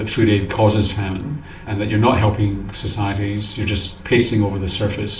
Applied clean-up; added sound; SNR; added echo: none; none; none; reverberation time 0.4 s.